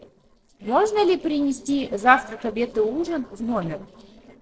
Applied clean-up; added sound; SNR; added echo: neural separator model SepFormer DNS4.